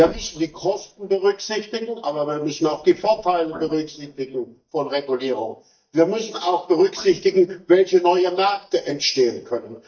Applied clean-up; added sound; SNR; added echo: neural mask model DeepFilterNet 3.